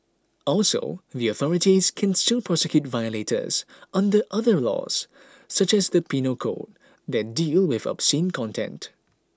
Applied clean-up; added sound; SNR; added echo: none; none; none; none.